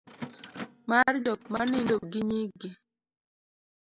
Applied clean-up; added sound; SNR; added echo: none; Mechanisms; 13 dB; none.